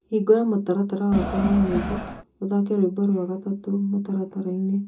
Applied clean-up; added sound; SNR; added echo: none; Crowd; 3 dB; reverberation time 0.2 s.